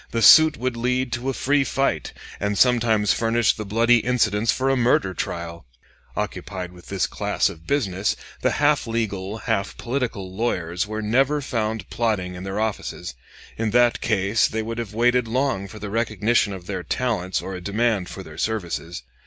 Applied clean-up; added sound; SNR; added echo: none; none; none; none.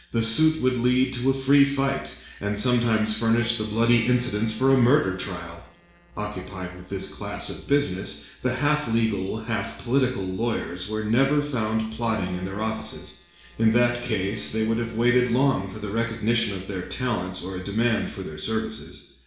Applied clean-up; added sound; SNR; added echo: neural separator model SepFormer DNS4.